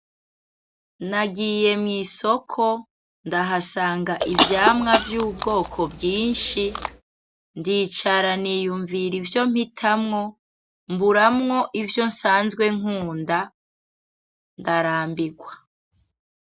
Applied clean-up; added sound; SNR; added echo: none; Chewing, mastication / Cough; 3 dB; none.